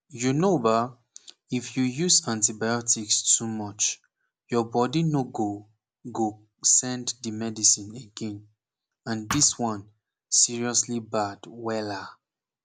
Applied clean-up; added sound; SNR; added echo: none; Thump, thud; 7 dB; none.